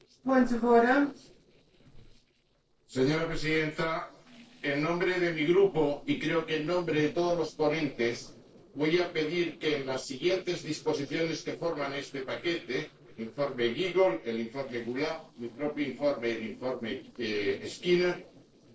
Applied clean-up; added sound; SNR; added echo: neural separator model SepFormer DNS4.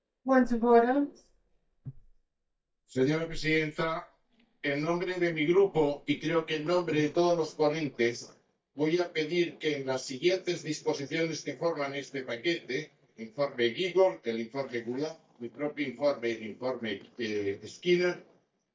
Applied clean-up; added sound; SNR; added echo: neural mask model DeepFilterNet 3.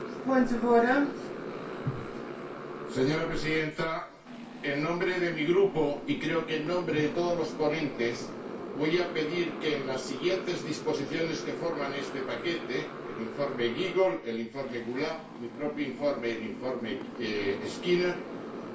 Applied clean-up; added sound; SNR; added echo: none; Motorcycle; 9 dB; reverberation time 0.3 s.